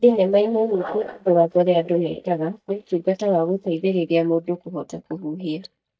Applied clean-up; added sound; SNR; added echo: neural mask model DeepFilterNet 3.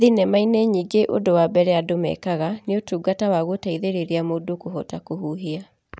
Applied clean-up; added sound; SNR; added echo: none; none; none; none.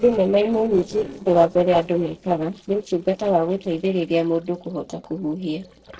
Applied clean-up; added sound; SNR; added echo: neural separator model SepFormer DNS4.